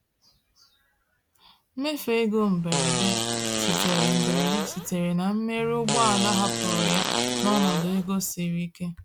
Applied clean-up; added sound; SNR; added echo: none; Fart; 0 dB; none.